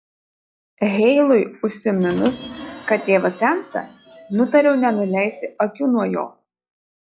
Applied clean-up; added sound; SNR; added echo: classical method log-MMSE.